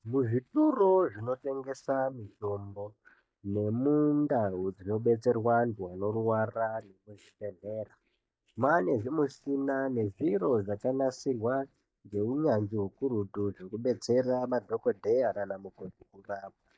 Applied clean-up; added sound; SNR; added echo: neural mask model DeepFilterNet 3.